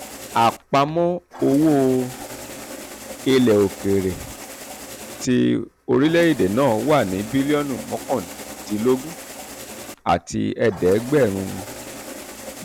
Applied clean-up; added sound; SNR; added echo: none; Engine starting; 15 dB; none.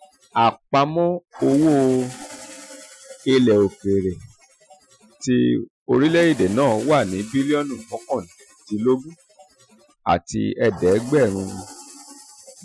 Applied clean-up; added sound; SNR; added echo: classical method Wiener filter.